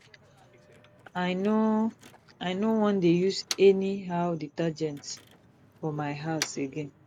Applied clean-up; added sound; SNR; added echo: none; Motor vehicle (road); 17 dB; none.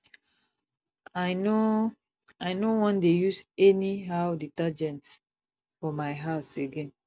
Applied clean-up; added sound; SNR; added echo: none; none; none; none.